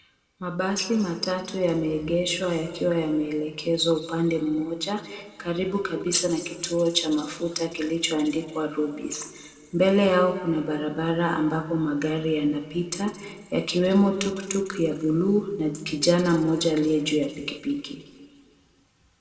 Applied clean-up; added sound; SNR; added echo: none; none; none; reverberation time 1.7 s.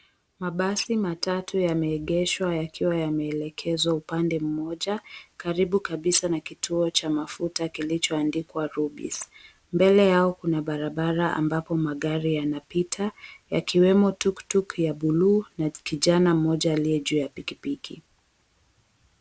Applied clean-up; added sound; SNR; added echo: none; none; none; none.